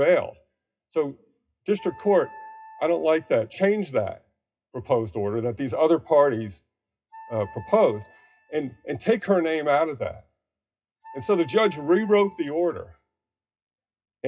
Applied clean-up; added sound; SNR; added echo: classical method WPE with log-MMSE.